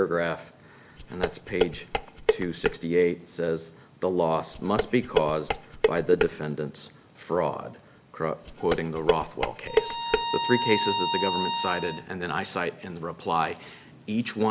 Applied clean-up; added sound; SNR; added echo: none; Dishes, pots, and pans + Bowed string instrument; 0 dB; none.